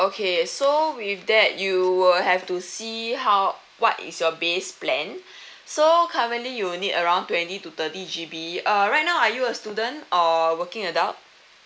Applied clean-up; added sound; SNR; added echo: none; none; none; none.